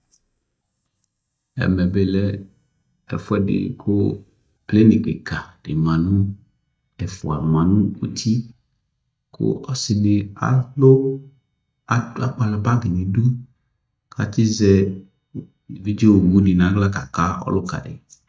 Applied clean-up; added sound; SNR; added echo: neural mask model DeepFilterNet 3.